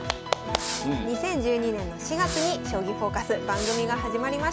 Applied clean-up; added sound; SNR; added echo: none; Fireworks; 12 dB; none.